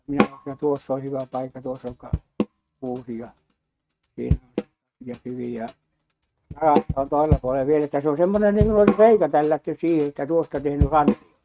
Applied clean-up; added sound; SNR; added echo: neural mask model RNNoise.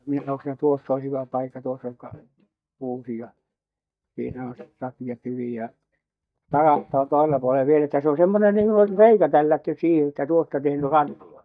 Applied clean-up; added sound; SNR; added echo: neural mask model DeepFilterNet 3.